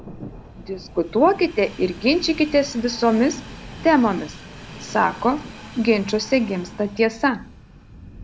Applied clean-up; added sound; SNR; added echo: none; Train + Thunder; 16 dB; none.